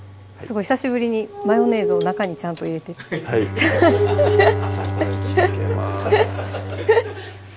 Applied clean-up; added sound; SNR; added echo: none; Glass + Bowed string instrument; 3 dB; none.